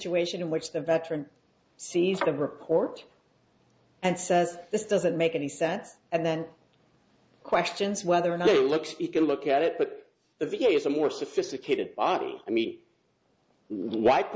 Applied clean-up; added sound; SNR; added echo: none; none; none; none.